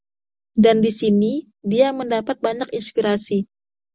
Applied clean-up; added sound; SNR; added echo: none; none; none; none.